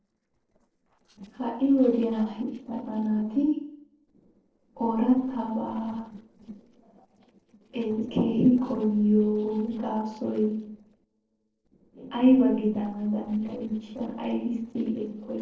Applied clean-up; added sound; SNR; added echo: neural separator model SepFormer DNS4.